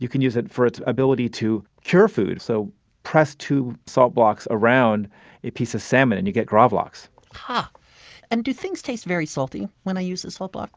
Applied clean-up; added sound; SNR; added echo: none; none; none; none.